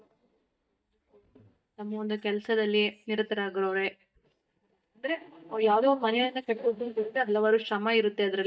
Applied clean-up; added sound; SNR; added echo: neural mask model DeepFilterNet 3.